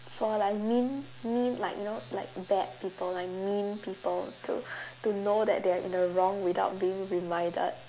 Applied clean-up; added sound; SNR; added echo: none; none; none; none.